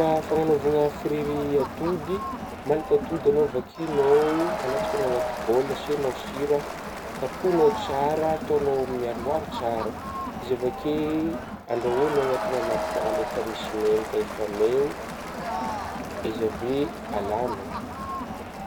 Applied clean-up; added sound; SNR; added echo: none; Crowd; 6 dB; none.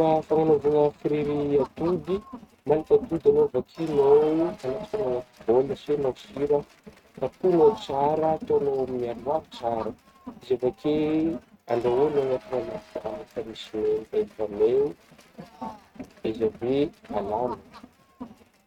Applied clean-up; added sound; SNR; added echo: neural mask model RNNoise.